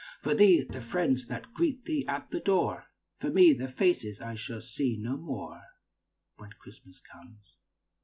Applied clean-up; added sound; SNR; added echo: none; Bowed string instrument; 19 dB; none.